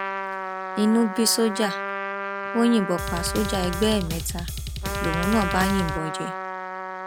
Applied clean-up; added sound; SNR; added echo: none; Drum kit + Trumpet; 4 dB; none.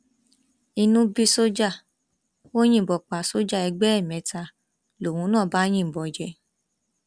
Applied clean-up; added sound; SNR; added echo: none; none; none; none.